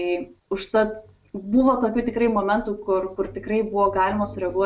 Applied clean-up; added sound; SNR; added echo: none; none; none; none.